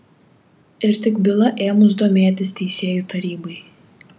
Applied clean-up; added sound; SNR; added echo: none; none; none; none.